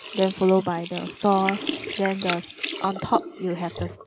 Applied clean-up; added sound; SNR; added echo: none; Sink (filling or washing); 2 dB; none.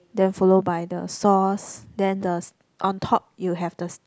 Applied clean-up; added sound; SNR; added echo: none; none; none; none.